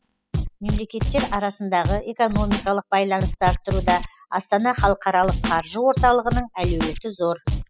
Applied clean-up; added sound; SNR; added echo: classical method spectral subtraction.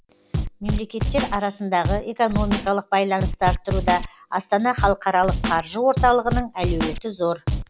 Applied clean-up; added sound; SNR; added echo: none; Scratching (performance technique); 4 dB; none.